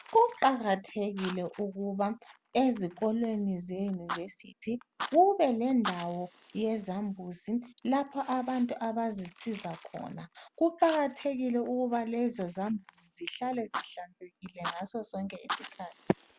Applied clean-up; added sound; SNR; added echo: none; Fire; 14 dB; none.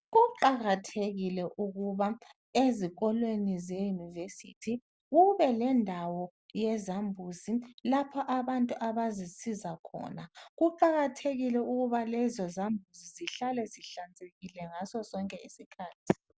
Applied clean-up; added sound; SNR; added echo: none; none; none; none.